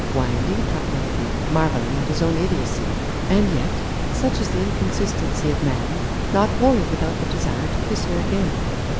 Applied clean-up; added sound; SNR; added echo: none; Water; -2 dB; none.